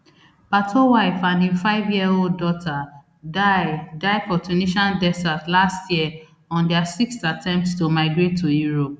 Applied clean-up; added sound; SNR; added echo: none; none; none; none.